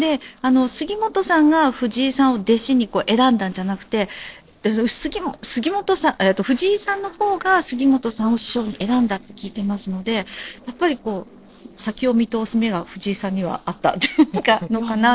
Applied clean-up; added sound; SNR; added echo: neural separator model SepFormer DNS4.